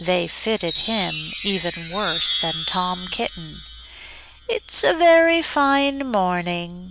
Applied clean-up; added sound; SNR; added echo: none; Chime; 10 dB; none.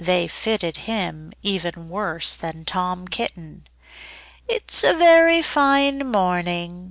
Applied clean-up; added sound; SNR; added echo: none; none; none; none.